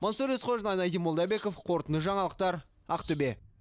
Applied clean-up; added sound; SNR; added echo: none; Rattle (instrument); 16 dB; none.